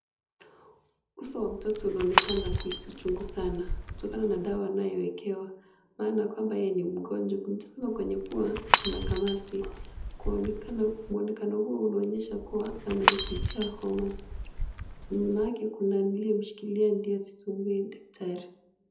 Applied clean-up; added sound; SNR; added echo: none; Shatter / Crushing; 1 dB; reverberation time 0.8 s.